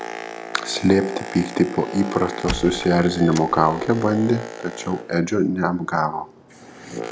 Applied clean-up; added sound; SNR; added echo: none; Squeak + Boat, Water vehicle; 11 dB; none.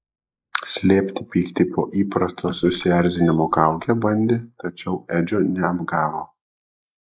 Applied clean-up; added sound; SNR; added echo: neural mask model Resemble Enhance denoiser.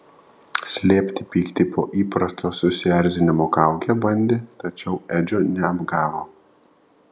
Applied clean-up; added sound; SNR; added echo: none; none; none; none.